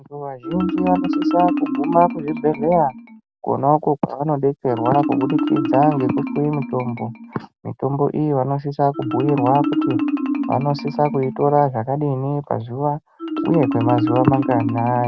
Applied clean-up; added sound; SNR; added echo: none; Marimba, xylophone; 4 dB; none.